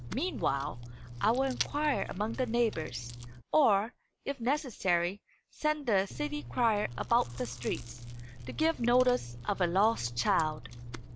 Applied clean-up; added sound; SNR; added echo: none; Chewing, mastication; 12 dB; none.